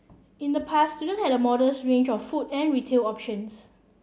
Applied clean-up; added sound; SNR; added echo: none; none; none; none.